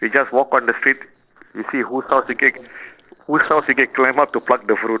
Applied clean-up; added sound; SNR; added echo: neural separator model SepFormer DNS4.